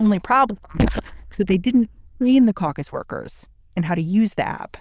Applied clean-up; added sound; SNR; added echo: neural diffusion model UNIVERSE++.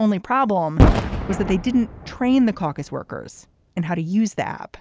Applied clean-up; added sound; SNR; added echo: none; Boom; 1 dB; none.